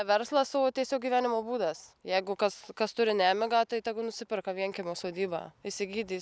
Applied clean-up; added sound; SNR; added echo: none; none; none; none.